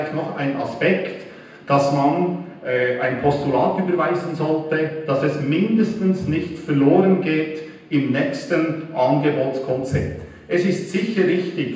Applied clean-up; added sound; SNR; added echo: none; none; none; reverberation time 0.9 s.